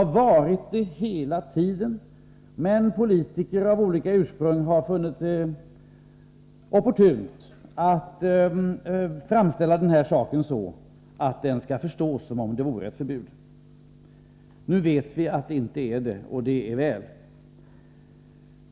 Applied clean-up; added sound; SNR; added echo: none; none; none; none.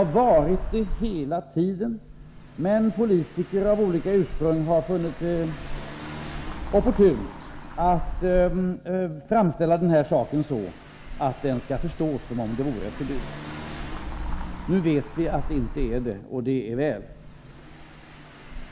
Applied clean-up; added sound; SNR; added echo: none; Engine / Car; 9 dB; none.